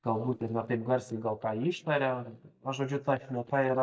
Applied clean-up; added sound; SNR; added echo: neural mask model DeepFilterNet 3.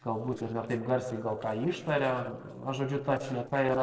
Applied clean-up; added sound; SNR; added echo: neural separator model SepFormer DNS4.